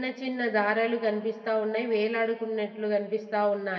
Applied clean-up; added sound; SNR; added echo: none; none; none; reverberation time 2.0 s.